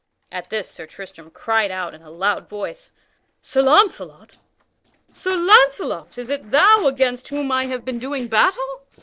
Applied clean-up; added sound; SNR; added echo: neural separator model SepFormer DNS4.